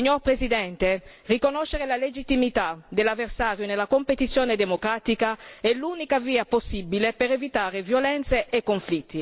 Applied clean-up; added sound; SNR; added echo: none; none; none; none.